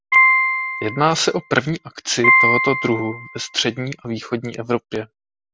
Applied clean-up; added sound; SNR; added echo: none; Piano; -3 dB; none.